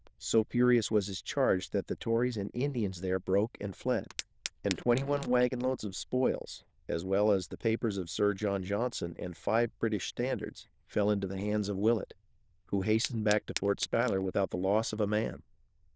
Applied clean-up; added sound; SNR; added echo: neural diffusion model UNIVERSE++.